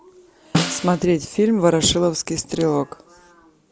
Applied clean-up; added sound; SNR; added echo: none; Snare drum; 6 dB; none.